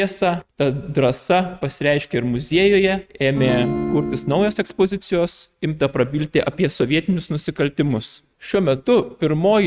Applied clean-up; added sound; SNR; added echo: neural mask model RNNoise.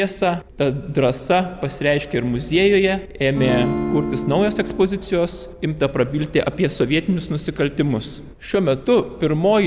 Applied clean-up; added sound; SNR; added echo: none; Acoustic guitar / Strum; 4 dB; none.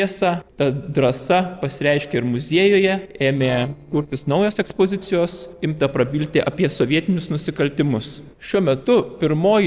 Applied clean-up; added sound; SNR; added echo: neural separator model SepFormer DNS4.